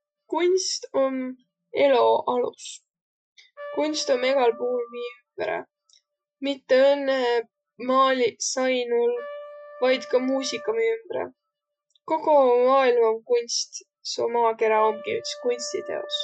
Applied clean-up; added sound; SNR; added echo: classical method Wiener filter.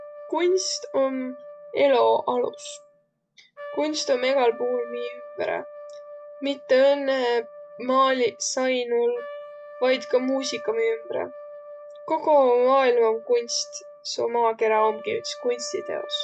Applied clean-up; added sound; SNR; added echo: none; Trumpet; 16 dB; none.